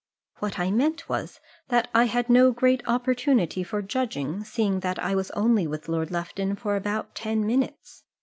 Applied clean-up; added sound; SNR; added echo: none; none; none; none.